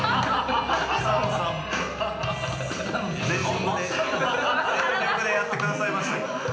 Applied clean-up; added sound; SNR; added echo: none; none; none; reverberation time 0.8 s.